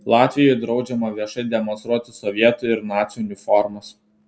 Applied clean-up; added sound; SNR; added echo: none; none; none; none.